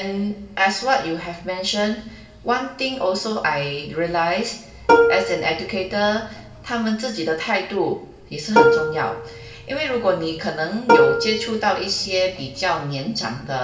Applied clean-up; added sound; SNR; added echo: none; Plucked string instrument; -2 dB; reverberation time 0.9 s.